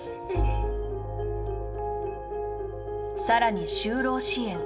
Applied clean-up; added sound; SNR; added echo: none; none; none; reverberation time 0.3 s.